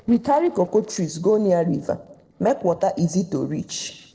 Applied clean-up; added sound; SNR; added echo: neural separator model SepFormer DNS4.